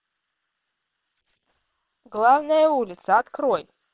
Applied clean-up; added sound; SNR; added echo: neural separator model SepFormer WHAM!.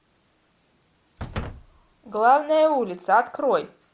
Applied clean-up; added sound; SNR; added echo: none; Slam; 15 dB; none.